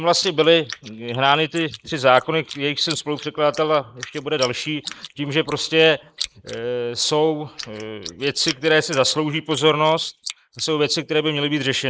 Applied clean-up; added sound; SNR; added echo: neural mask model Resemble Enhance denoiser.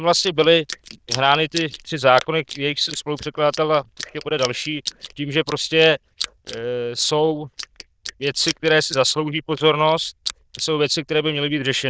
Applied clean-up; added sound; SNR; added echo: neural diffusion model UNIVERSE++.